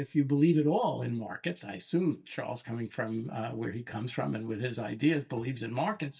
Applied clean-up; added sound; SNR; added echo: neural mask model DeepFilterNet 3.